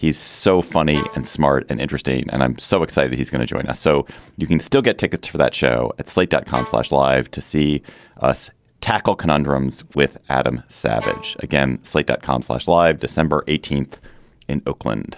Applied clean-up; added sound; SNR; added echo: none; Bowed string instrument; 14 dB; none.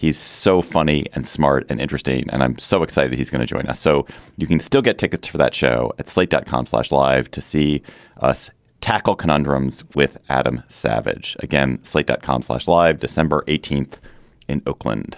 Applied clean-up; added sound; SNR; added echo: none; none; none; none.